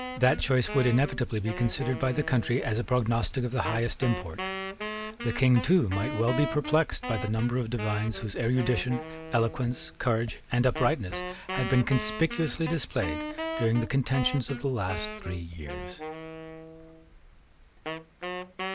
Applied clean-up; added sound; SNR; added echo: none; Wind instrument, woodwind instrument; 10 dB; none.